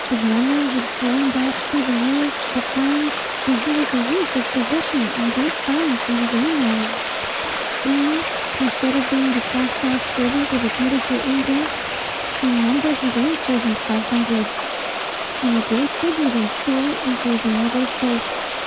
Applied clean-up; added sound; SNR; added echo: none; Stream; 2 dB; none.